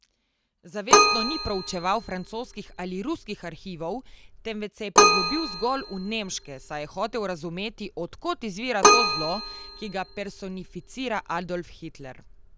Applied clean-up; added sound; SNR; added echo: none; Keyboard (musical); -5 dB; none.